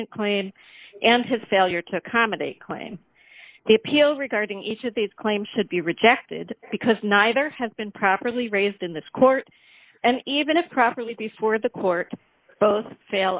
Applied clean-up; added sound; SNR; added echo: neural mask model Resemble Enhance denoiser.